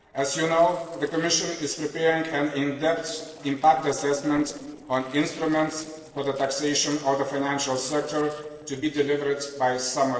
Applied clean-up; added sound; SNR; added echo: neural separator model SepFormer DNS4.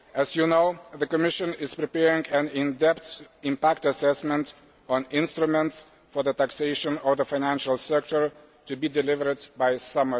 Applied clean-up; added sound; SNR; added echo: none; none; none; none.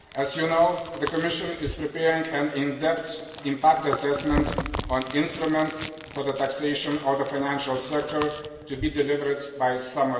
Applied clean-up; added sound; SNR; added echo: none; Chewing, mastication; 11 dB; reverberation time 1.4 s.